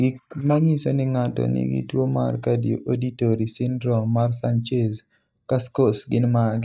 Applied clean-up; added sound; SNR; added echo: neural mask model DeepFilterNet 3.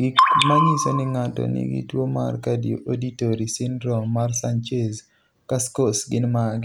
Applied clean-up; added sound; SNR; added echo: none; none; none; none.